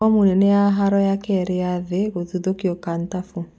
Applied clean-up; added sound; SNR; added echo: none; none; none; none.